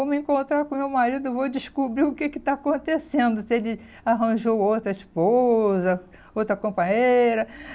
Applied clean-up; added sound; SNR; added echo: none; none; none; none.